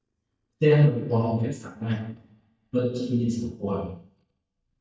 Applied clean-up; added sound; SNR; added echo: neural mask model DeepFilterNet 3.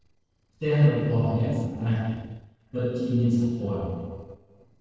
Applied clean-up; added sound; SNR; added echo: neural separator model SepFormer DNS4.